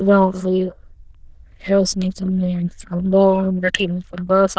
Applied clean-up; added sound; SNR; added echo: neural diffusion model UNIVERSE++.